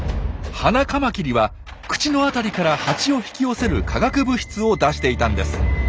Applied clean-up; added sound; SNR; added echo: none; none; none; none.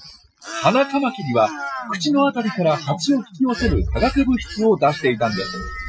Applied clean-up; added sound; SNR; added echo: classical method Wiener filter.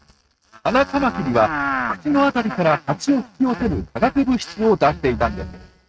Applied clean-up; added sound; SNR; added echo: neural mask model RNNoise.